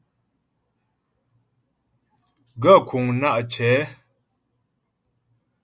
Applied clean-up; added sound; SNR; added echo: none; none; none; none.